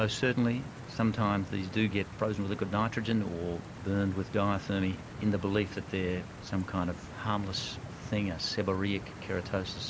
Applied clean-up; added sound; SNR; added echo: none; Stream; 12 dB; none.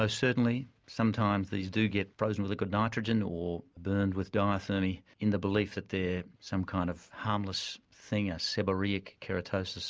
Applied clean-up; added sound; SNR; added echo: none; none; none; none.